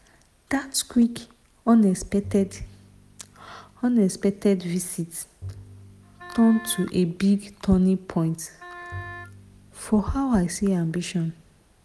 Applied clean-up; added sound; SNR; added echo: none; Wind instrument, woodwind instrument + Bowed string instrument; 19 dB; none.